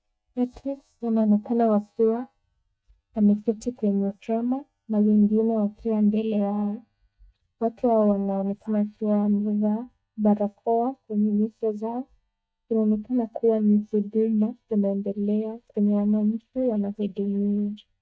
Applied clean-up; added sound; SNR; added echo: neural mask model DeepFilterNet 3.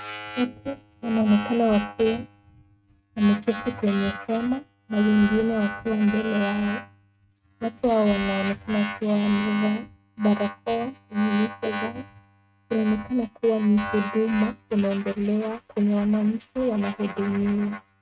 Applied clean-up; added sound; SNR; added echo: neural mask model RNNoise.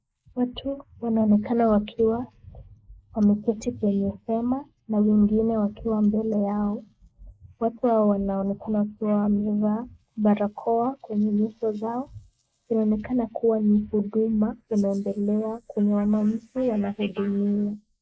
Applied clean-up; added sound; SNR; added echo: neural mask model Resemble Enhance denoiser.